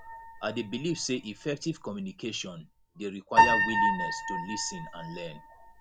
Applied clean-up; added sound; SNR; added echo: none; Piano; -4 dB; none.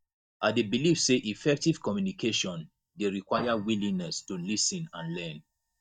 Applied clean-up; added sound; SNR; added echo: neural mask model DeepFilterNet 3.